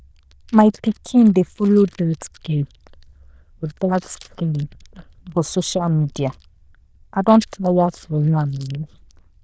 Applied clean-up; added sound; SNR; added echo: neural diffusion model UNIVERSE++.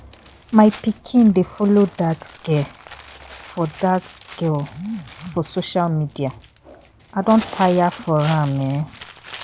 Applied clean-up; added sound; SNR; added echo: none; Crumpling, crinkling; 19 dB; none.